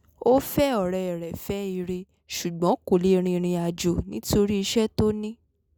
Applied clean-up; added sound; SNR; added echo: none; none; none; none.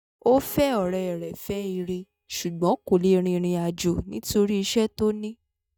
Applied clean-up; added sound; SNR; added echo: neural mask model DeepFilterNet 3.